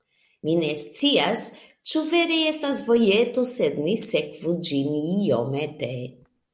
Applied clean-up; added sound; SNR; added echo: none; none; none; none.